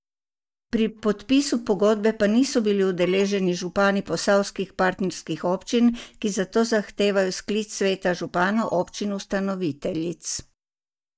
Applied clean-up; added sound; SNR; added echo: neural mask model DeepFilterNet 3.